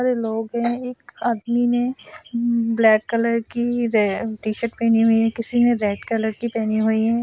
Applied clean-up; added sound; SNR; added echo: none; none; none; none.